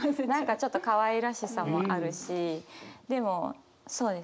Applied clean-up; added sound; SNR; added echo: none; none; none; none.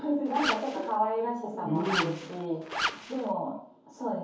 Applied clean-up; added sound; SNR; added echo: none; Zipper (clothing); 3 dB; reverberation time 0.6 s.